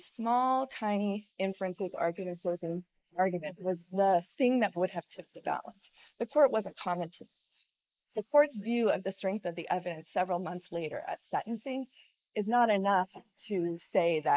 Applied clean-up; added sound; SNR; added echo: neural mask model Resemble Enhance denoiser.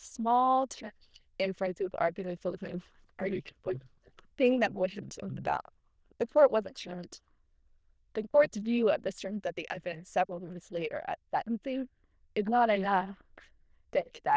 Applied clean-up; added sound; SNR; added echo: neural diffusion model UNIVERSE++.